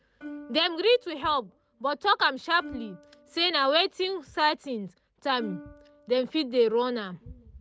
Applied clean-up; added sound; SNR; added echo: none; Plucked string instrument; 19 dB; none.